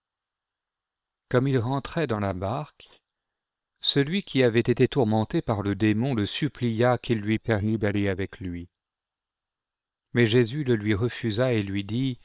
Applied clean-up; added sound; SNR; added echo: neural separator model SepFormer WHAM!.